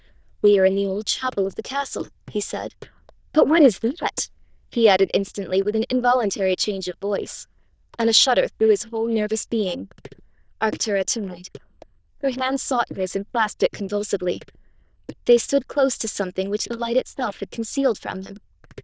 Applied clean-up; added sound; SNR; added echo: neural diffusion model UNIVERSE++.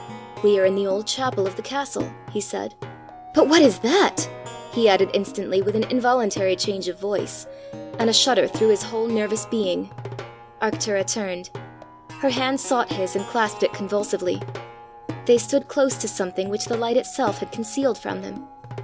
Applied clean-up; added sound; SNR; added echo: none; Plucked string instrument; 13 dB; none.